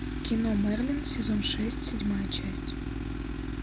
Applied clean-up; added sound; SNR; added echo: none; Tools; 2 dB; none.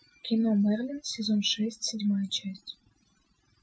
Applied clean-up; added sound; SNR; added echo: classical method Wiener filter.